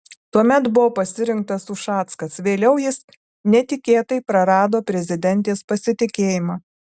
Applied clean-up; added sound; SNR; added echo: none; none; none; none.